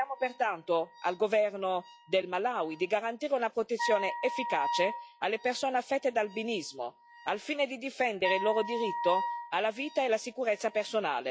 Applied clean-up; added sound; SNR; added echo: classical method log-MMSE.